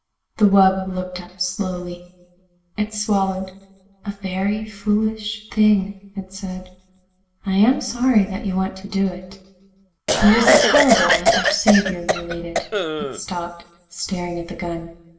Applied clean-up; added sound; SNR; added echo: none; Cough; -3 dB; reverberation time 0.8 s.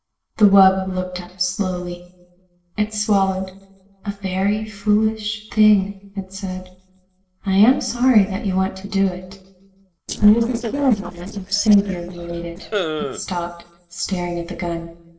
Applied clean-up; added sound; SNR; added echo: neural separator model SepFormer DNS4.